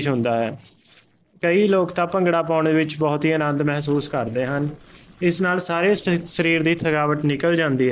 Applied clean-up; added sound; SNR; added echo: neural separator model SepFormer DNS4.